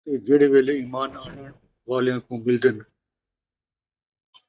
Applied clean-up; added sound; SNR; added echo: neural mask model DeepFilterNet 3.